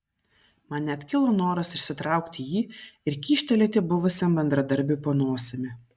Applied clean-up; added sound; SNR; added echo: none; none; none; none.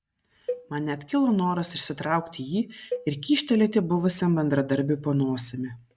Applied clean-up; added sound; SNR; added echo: none; Cowbell; 14 dB; none.